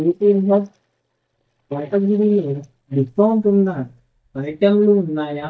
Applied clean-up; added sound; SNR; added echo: neural mask model DeepFilterNet 3.